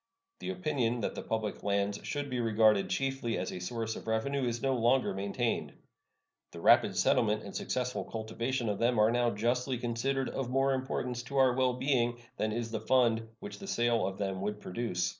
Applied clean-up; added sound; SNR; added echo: none; none; none; none.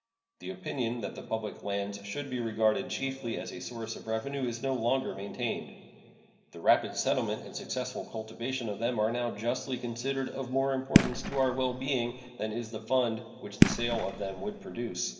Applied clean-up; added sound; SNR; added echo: none; Fireworks; -3 dB; reverberation time 2.0 s.